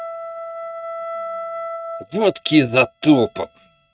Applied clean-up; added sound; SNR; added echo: neural mask model RNNoise.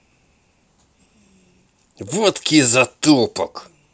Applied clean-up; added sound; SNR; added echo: none; none; none; none.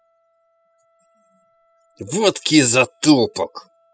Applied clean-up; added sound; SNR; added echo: classical method spectral subtraction.